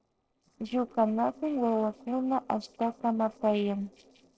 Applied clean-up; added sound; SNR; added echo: neural separator model SepFormer DNS4.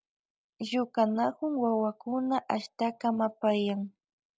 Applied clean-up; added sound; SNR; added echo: none; none; none; none.